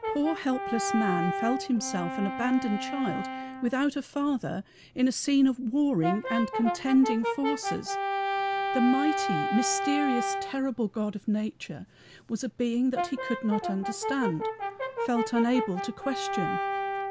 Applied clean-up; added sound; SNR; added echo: none; Brass instrument; 4 dB; none.